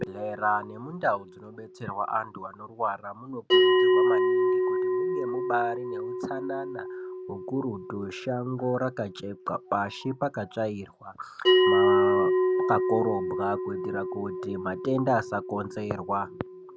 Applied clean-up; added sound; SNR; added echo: none; Bell; -4 dB; none.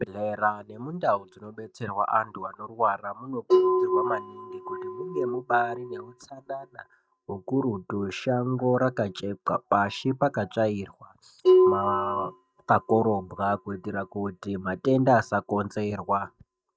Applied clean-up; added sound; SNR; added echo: neural mask model DeepFilterNet 3.